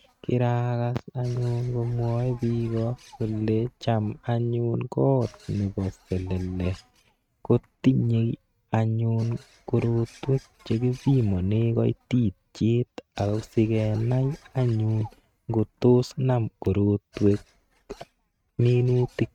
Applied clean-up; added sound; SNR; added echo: neural mask model RNNoise.